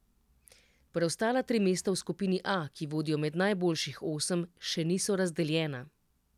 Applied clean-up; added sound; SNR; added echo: none; none; none; none.